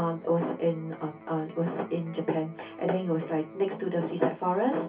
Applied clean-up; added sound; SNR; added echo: none; Electric guitar; 18 dB; reverberation time 0.3 s.